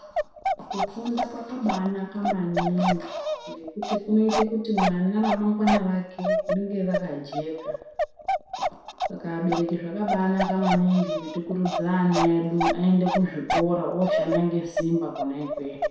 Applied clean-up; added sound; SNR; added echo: none; Bark; 4 dB; reverberation time 0.7 s.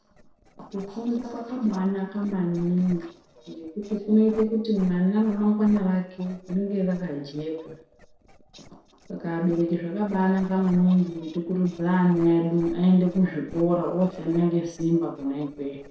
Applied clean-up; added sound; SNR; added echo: neural separator model SepFormer DNS4.